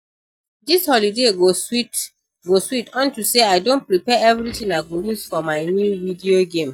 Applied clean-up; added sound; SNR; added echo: neural mask model DeepFilterNet 3.